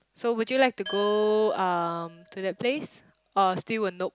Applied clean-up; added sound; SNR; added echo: none; Glass; 18 dB; none.